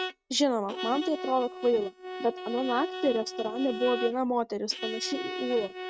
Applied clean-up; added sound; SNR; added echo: neural mask model RNNoise.